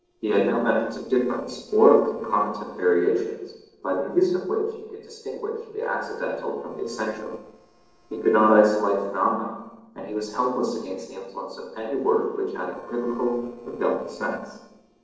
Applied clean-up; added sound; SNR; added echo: neural separator model SepFormer DNS4.